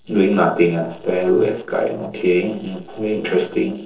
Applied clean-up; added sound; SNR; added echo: neural separator model SepFormer DNS4.